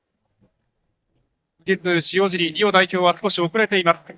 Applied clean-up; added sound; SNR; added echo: neural mask model DeepFilterNet 3.